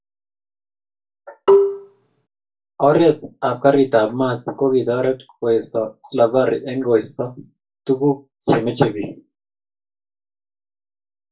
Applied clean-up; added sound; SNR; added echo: none; Marimba, xylophone; -4 dB; reverberation time 0.2 s.